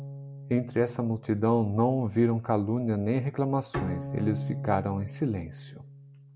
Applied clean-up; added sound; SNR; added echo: none; Bowed string instrument; 11 dB; none.